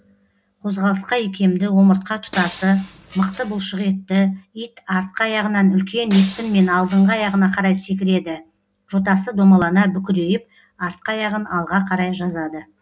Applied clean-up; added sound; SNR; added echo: none; Shatter; 17 dB; none.